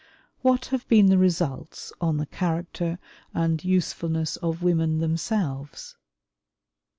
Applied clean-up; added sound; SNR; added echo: none; none; none; none.